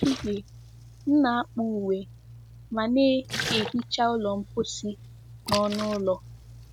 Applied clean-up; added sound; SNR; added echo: none; Splash, splatter; 11 dB; none.